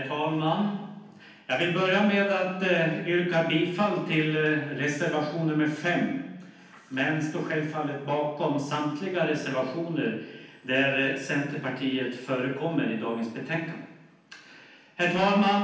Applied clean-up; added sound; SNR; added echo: none; none; none; reverberation time 0.9 s.